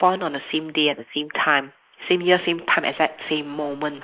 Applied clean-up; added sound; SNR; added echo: neural mask model Resemble Enhance denoiser.